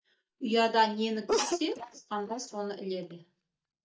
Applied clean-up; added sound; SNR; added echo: neural mask model DeepFilterNet 3.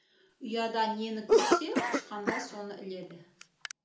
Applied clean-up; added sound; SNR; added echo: none; Cough; -5 dB; reverberation time 0.4 s.